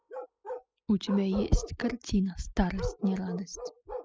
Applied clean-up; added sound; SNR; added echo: classical method spectral subtraction.